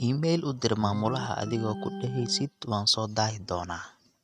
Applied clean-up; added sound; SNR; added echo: neural mask model RNNoise.